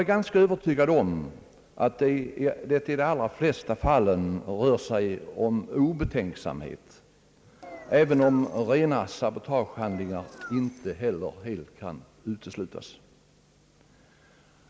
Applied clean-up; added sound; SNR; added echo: none; Engine; 18 dB; none.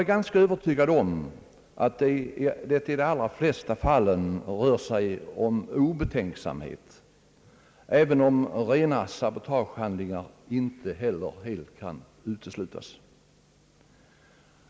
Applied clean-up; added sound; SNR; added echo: none; none; none; none.